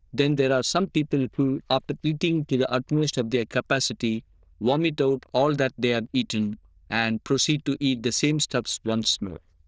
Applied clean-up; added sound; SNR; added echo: neural diffusion model UNIVERSE++.